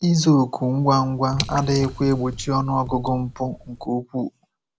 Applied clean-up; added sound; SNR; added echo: none; Drip / Water; 14 dB; none.